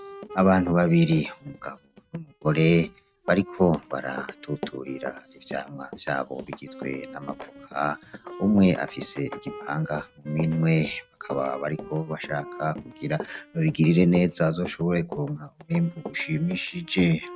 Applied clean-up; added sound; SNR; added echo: neural mask model RNNoise.